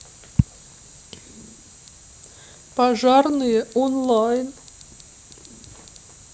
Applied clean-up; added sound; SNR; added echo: none; none; none; none.